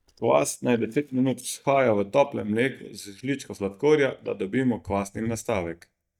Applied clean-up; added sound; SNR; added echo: neural mask model DeepFilterNet 3.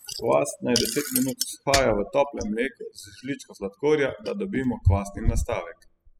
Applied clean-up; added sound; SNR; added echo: classical method spectral subtraction.